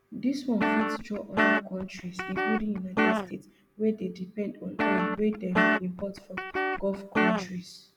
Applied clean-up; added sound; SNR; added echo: none; Guitar; -4 dB; none.